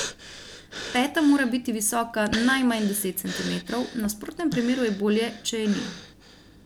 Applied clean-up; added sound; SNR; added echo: none; Breathing; 13 dB; none.